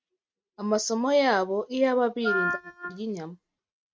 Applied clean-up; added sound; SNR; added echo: neural mask model RNNoise.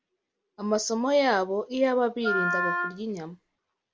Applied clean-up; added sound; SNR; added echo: none; Wind instrument, woodwind instrument; 3 dB; none.